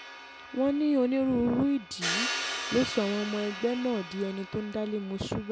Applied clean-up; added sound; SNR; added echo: none; Crash cymbal; 8 dB; none.